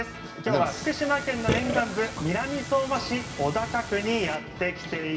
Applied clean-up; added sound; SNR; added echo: none; Burping, eructation; 7 dB; reverberation time 1.6 s.